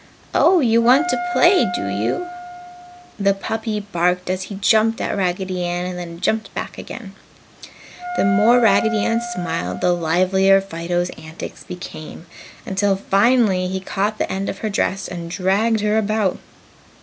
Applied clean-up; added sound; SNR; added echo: none; Wind instrument, woodwind instrument; 8 dB; none.